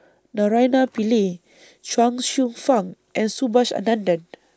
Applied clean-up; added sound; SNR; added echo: none; none; none; none.